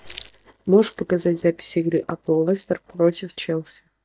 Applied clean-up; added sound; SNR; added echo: neural mask model DeepFilterNet 3.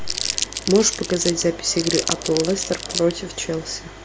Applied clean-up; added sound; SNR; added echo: none; Crumpling, crinkling; 6 dB; none.